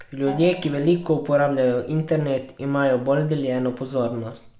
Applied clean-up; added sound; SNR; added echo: none; Gong; 18 dB; none.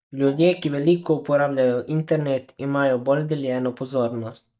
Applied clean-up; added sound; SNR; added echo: neural mask model DeepFilterNet 3.